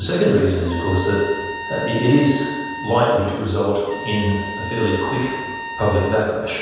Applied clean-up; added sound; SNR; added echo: none; Trumpet; 11 dB; reverberation time 1.2 s.